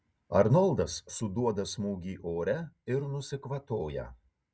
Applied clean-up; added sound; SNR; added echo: none; none; none; none.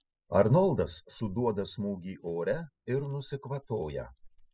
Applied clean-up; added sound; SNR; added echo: classical method spectral subtraction.